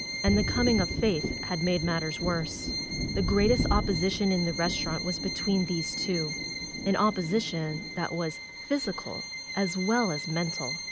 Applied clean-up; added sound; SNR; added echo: none; Bowed string instrument + Thunder; 4 dB; none.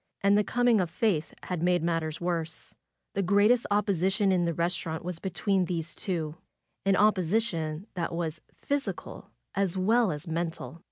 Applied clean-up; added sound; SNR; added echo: none; none; none; none.